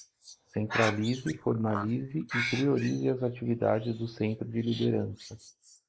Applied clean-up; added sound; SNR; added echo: neural mask model Resemble Enhance denoiser.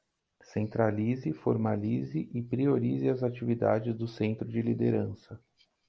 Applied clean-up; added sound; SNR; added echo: none; none; none; none.